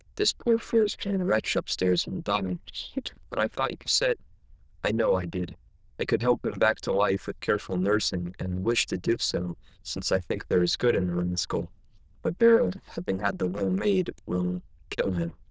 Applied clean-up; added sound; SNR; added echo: neural diffusion model UNIVERSE++.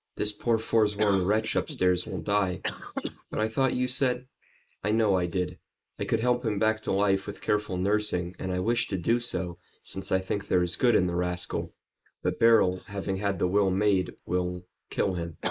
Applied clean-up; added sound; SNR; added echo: neural mask model Resemble Enhance denoiser.